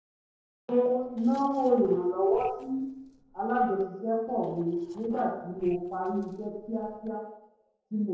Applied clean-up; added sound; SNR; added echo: neural separator model SepFormer DNS4.